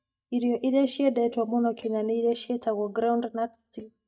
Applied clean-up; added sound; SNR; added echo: neural mask model DeepFilterNet 3.